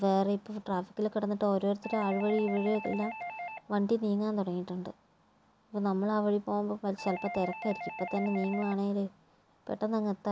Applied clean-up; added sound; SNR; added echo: none; Doorbell; 10 dB; none.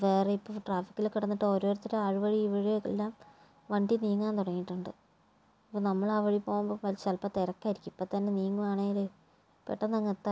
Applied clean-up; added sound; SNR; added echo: none; none; none; none.